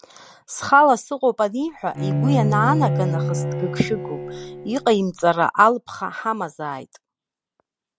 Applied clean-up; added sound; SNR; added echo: none; Bowed string instrument; 2 dB; none.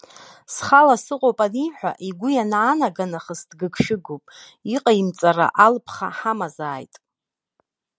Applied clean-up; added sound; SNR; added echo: none; none; none; none.